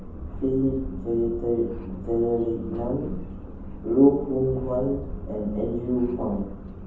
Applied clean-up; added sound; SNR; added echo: none; Subway, metro, underground; 11 dB; reverberation time 1.2 s.